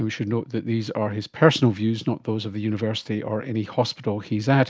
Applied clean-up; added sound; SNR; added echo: none; none; none; none.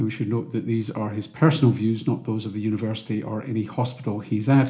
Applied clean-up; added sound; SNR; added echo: none; none; none; reverberation time 0.4 s.